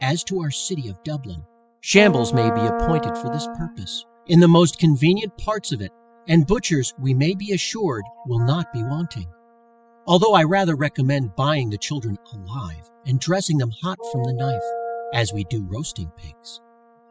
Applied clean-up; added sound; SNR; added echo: classical method spectral subtraction.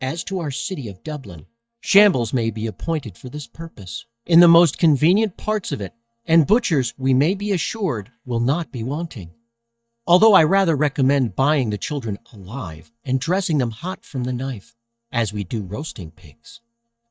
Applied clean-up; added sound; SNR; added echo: neural mask model DeepFilterNet 3.